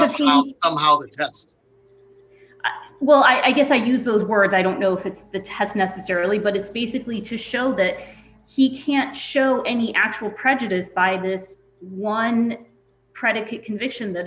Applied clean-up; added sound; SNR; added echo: none; none; none; none.